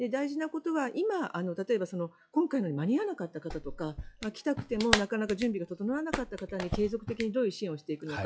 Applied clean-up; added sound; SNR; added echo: classical method log-MMSE.